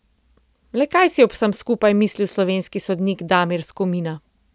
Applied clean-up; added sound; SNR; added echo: none; none; none; none.